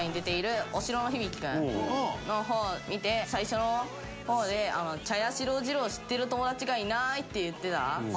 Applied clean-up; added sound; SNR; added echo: none; none; none; none.